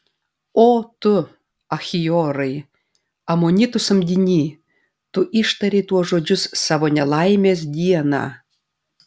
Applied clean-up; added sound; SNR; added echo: none; none; none; none.